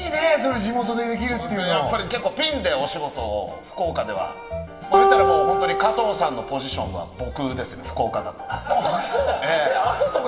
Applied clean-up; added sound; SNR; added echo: none; Acoustic guitar; -2 dB; reverberation time 1.5 s.